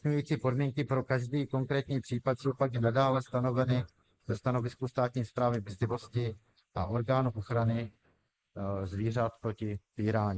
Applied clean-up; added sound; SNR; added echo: neural mask model Resemble Enhance denoiser.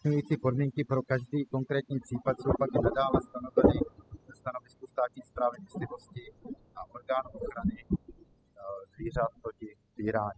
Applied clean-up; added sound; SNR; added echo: classical method spectral subtraction.